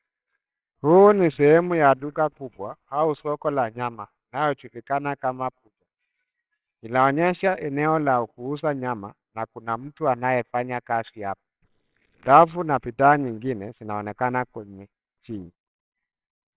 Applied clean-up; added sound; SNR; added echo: neural separator model SepFormer WHAMR!.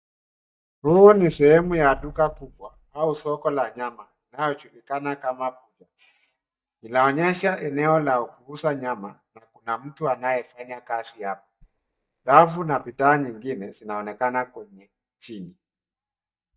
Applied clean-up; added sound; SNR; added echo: neural mask model DeepFilterNet 3.